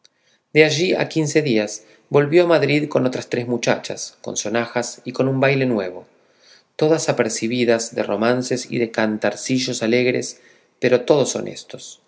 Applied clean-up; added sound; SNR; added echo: none; none; none; none.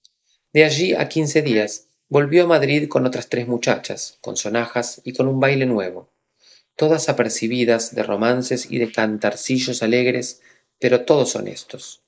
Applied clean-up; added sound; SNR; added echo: neural mask model Resemble Enhance denoiser.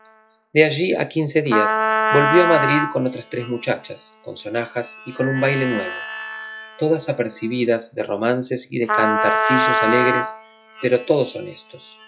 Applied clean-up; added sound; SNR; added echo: classical method log-MMSE.